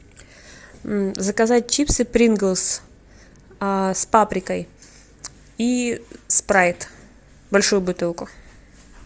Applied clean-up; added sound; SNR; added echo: none; none; none; none.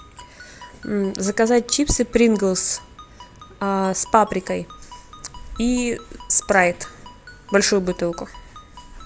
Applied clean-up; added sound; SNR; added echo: none; Car passing by + Ringtone; 19 dB; none.